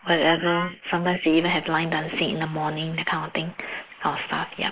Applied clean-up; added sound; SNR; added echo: neural mask model Resemble Enhance denoiser.